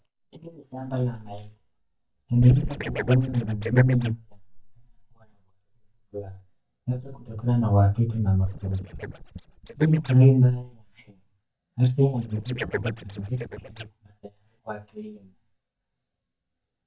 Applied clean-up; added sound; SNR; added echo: neural mask model DeepFilterNet 3.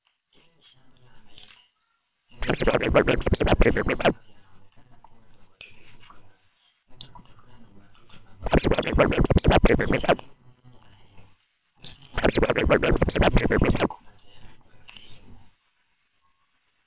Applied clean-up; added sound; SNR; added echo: neural separator model SepFormer WHAMR!.